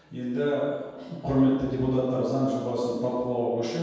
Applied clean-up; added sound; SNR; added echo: none; none; none; reverberation time 1.2 s.